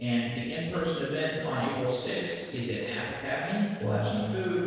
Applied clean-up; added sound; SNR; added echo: neural separator model SepFormer DNS4.